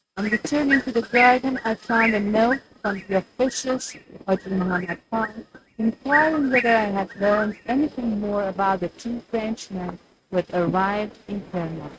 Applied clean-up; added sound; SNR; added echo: neural mask model RNNoise.